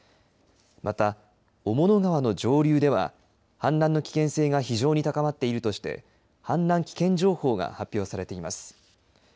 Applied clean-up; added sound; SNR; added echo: none; none; none; none.